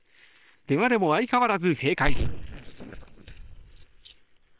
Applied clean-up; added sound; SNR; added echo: neural separator model SepFormer WHAM!.